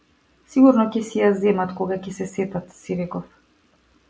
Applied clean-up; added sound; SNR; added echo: none; none; none; none.